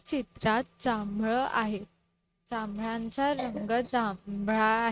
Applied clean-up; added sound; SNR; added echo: neural mask model RNNoise.